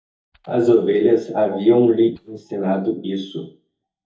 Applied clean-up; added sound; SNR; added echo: neural mask model DeepFilterNet 3.